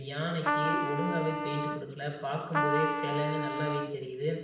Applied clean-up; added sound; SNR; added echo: none; Trumpet; -1 dB; reverberation time 0.7 s.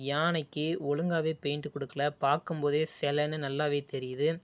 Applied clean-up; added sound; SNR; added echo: none; none; none; none.